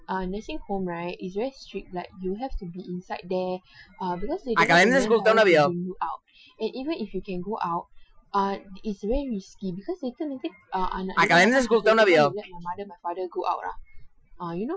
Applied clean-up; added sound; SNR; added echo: classical method Wiener filter.